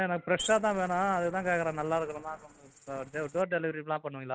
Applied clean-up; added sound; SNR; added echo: neural mask model RNNoise.